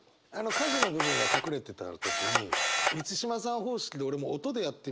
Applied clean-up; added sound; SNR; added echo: none; Camera; -4 dB; none.